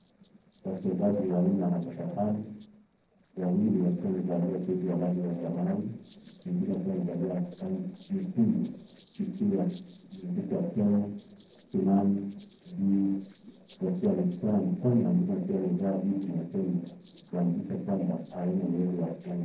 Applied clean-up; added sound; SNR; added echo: neural separator model SepFormer DNS4.